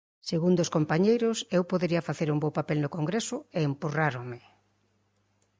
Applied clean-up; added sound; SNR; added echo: none; none; none; none.